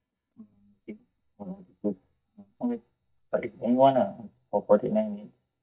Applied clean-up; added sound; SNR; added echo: neural mask model DeepFilterNet 3.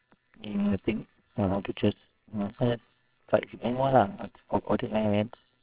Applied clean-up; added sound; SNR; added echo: neural separator model SepFormer WHAMR!.